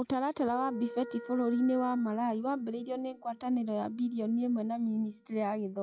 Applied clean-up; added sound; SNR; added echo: classical method log-MMSE.